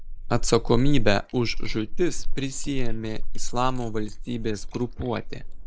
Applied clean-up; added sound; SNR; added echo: neural mask model Resemble Enhance denoiser.